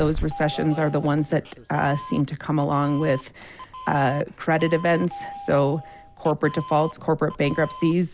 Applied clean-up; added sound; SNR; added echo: none; Doorbell; 14 dB; none.